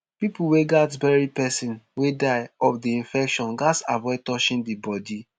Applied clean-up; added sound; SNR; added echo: none; none; none; none.